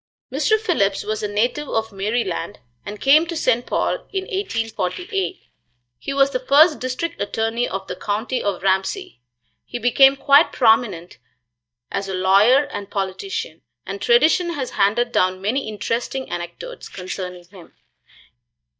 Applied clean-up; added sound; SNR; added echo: neural mask model DeepFilterNet 3.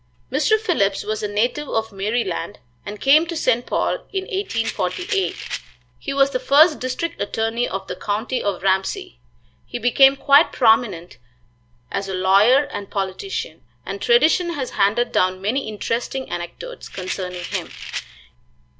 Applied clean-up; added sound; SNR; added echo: none; Rattle; 10 dB; none.